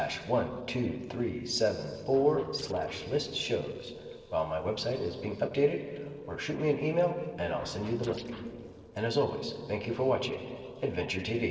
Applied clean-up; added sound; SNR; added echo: neural separator model SepFormer DNS4.